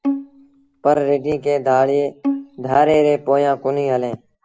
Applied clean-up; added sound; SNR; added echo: none; Bowed string instrument; 11 dB; none.